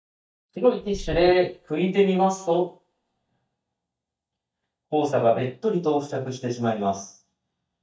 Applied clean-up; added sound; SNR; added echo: neural mask model DeepFilterNet 3.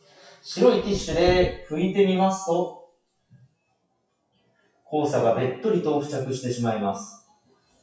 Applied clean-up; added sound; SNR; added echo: classical method WPE with log-MMSE.